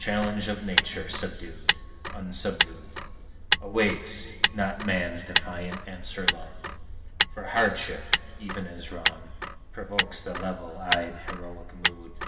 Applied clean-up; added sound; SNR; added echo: none; Motor vehicle (road); -1 dB; reverberation time 2.1 s.